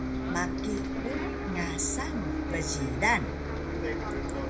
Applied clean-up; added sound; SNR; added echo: none; Bus; -2 dB; reverberation time 0.3 s.